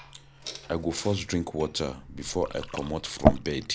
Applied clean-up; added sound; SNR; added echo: none; Fill (with liquid) / Glass; 0 dB; none.